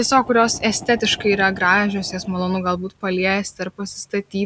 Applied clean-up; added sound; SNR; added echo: none; Fire; 19 dB; none.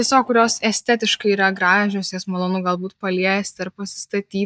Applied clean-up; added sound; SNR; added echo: neural mask model DeepFilterNet 3.